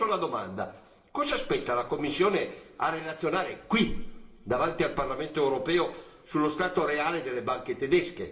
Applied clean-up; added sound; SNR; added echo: none; none; none; reverberation time 0.8 s.